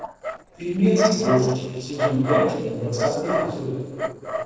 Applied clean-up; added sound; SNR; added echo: neural separator model SepFormer DNS4.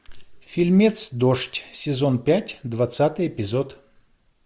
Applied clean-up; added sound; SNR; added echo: none; none; none; none.